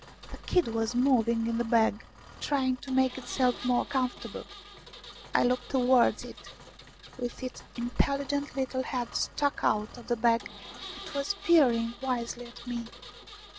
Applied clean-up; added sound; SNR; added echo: none; Engine; 17 dB; none.